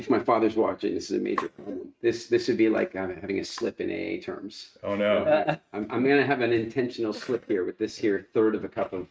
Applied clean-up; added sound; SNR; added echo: neural mask model RNNoise.